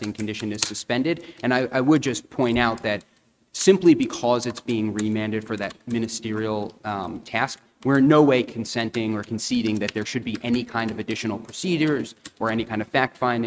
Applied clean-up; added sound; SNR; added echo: neural mask model RNNoise.